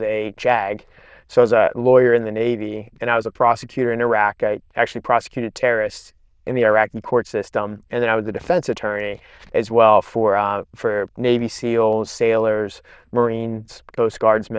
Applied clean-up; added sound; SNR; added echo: neural diffusion model UNIVERSE++.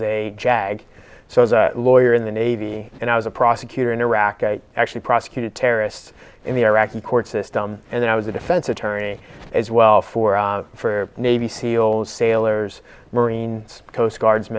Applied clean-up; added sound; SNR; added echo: none; none; none; none.